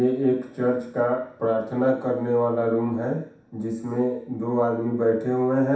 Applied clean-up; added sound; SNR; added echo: none; none; none; reverberation time 0.7 s.